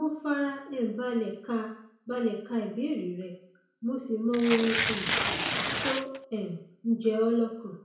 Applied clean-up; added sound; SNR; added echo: none; Tearing; 0 dB; reverberation time 0.6 s.